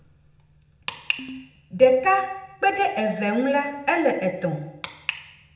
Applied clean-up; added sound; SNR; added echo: none; Ringtone; 18 dB; reverberation time 0.8 s.